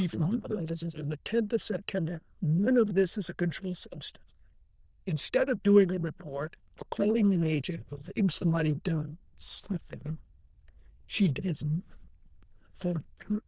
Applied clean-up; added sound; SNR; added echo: neural diffusion model UNIVERSE++.